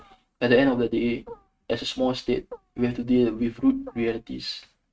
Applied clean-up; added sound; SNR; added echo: neural mask model RNNoise.